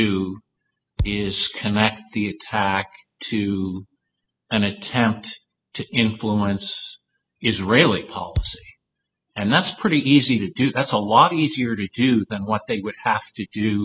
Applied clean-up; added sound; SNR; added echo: classical method spectral subtraction.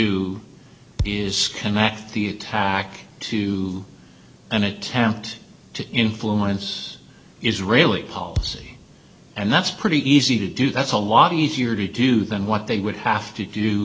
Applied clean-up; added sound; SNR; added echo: none; Thump, thud; 8 dB; none.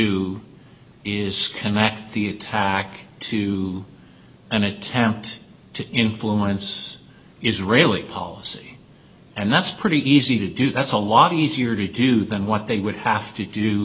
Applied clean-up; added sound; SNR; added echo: none; none; none; none.